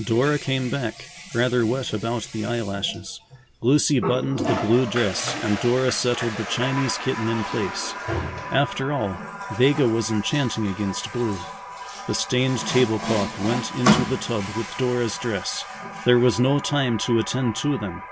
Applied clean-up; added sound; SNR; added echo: none; Water tap, faucet; 7 dB; none.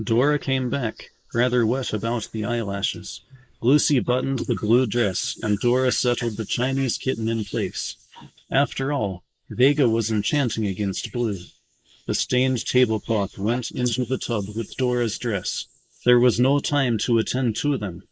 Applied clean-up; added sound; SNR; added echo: neural mask model Resemble Enhance denoiser.